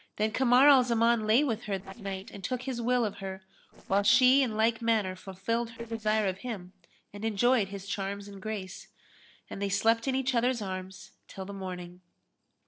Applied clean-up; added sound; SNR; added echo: neural separator model SepFormer DNS4.